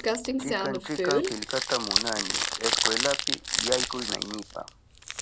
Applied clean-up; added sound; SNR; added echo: none; Crumpling, crinkling; -4 dB; none.